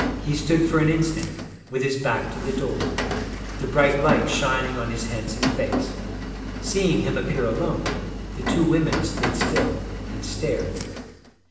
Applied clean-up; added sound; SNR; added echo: none; Rain; 3 dB; reverberation time 1.3 s.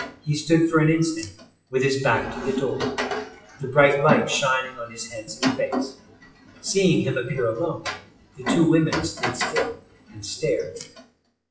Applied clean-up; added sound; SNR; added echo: classical method WPE with log-MMSE.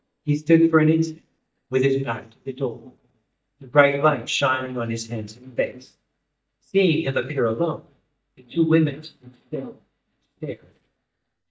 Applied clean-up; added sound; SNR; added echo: neural mask model DeepFilterNet 3.